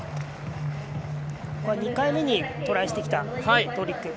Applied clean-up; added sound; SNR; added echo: none; none; none; none.